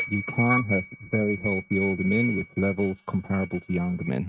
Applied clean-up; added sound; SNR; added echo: neural mask model RNNoise.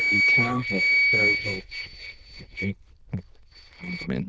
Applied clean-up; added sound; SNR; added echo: neural diffusion model UNIVERSE++.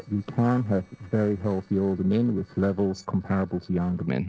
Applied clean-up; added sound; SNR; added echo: neural separator model SepFormer DNS4.